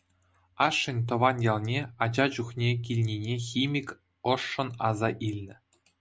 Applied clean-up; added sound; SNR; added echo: none; none; none; none.